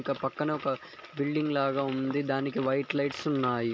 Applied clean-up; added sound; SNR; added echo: none; none; none; none.